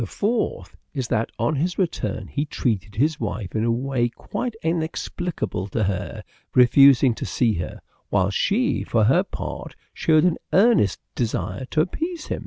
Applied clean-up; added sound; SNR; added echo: none; none; none; none.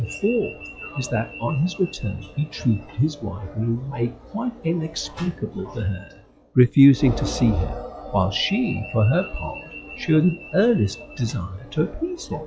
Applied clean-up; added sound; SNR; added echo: classical method log-MMSE.